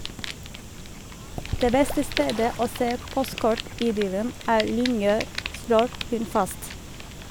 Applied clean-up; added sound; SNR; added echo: none; Bird / Fowl + Fire; 8 dB; none.